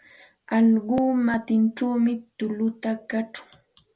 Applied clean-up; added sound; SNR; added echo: none; none; none; none.